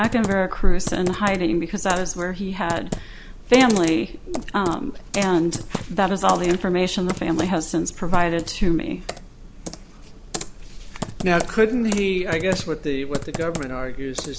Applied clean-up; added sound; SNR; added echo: none; Computer keyboard; 13 dB; none.